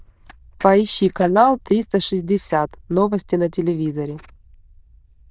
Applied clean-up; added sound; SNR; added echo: neural diffusion model UNIVERSE++.